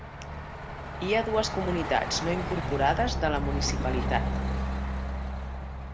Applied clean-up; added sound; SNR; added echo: none; Truck; 0 dB; none.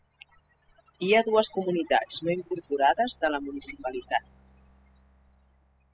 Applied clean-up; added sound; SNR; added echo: classical method spectral subtraction.